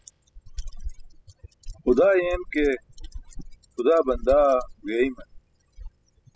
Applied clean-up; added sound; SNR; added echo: classical method spectral subtraction.